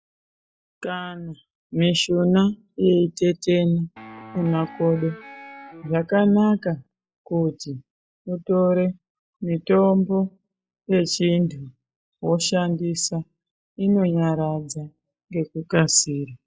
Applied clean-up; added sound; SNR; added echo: classical method log-MMSE.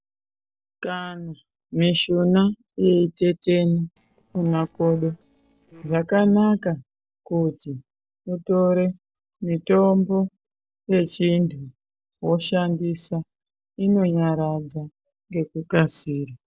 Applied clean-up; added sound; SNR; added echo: neural separator model SepFormer DNS4.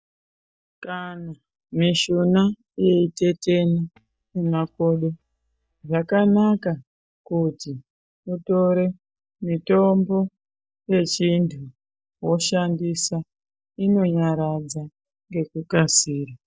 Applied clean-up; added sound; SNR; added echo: neural mask model DeepFilterNet 3.